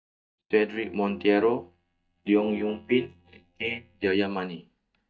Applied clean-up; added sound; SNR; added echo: neural mask model DeepFilterNet 3.